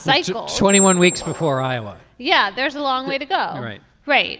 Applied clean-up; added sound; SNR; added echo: none; Squeak; 6 dB; none.